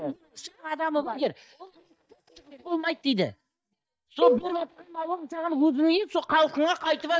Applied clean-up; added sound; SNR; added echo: neural mask model DeepFilterNet 3.